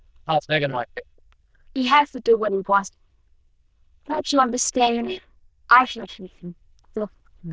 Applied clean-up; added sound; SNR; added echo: neural diffusion model UNIVERSE++.